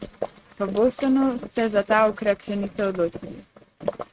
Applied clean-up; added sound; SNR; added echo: neural mask model RNNoise.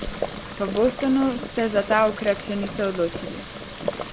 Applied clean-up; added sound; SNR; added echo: none; Boiling; 8 dB; none.